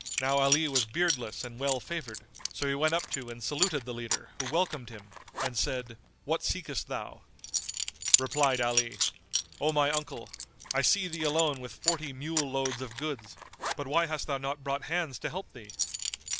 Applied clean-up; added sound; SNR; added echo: none; Coin (dropping) / Zipper (clothing); 3 dB; none.